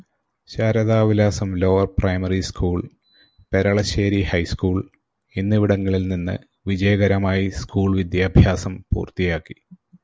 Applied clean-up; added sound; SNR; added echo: none; none; none; none.